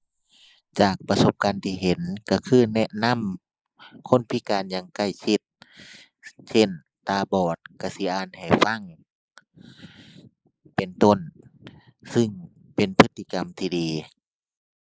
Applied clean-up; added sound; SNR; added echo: neural mask model Resemble Enhance denoiser.